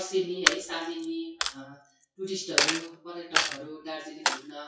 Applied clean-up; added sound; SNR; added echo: classical method WPE with log-MMSE.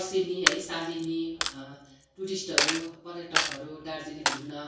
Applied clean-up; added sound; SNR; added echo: none; Coin (dropping); -2 dB; reverberation time 0.6 s.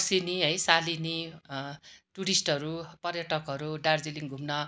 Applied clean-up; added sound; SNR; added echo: none; none; none; none.